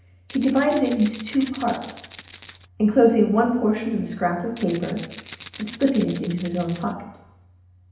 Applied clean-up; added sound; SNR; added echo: none; Rattle (instrument); 18 dB; reverberation time 0.8 s.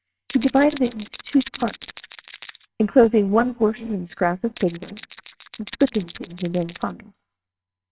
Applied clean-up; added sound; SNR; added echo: neural separator model SepFormer WHAMR!.